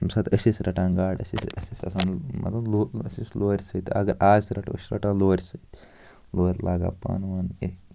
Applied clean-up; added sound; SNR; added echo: none; none; none; none.